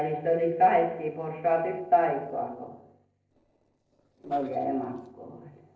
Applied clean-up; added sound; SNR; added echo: neural separator model SepFormer DNS4.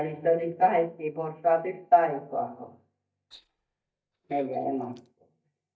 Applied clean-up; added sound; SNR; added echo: neural mask model DeepFilterNet 3.